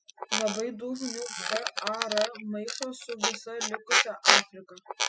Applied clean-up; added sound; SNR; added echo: classical method spectral subtraction.